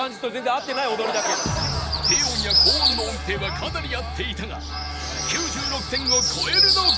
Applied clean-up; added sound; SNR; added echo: none; Bird; -2 dB; none.